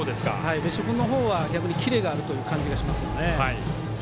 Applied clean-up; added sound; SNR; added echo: none; Explosion; 10 dB; none.